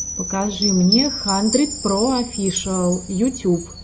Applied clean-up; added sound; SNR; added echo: none; Chime; 6 dB; none.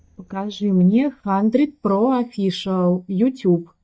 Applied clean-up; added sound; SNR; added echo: neural mask model DeepFilterNet 3.